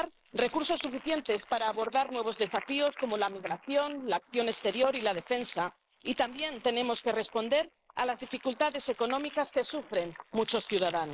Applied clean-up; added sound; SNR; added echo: neural mask model Resemble Enhance denoiser.